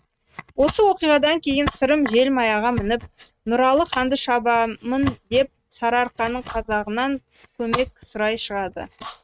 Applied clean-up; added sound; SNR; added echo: neural mask model RNNoise.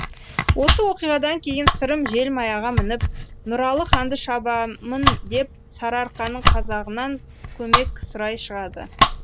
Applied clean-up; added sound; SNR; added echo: none; Domestic sounds, home sounds; -1 dB; none.